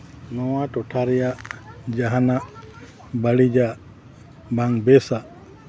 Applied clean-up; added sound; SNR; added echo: none; none; none; none.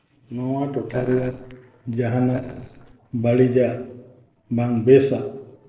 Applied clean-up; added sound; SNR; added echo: neural separator model SepFormer DNS4.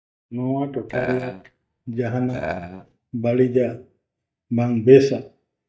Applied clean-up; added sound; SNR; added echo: neural mask model DeepFilterNet 3.